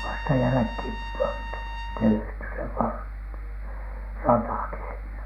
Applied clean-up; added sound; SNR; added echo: none; Trumpet; 15 dB; none.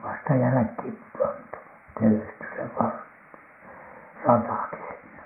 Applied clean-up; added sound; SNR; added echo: neural mask model Resemble Enhance denoiser.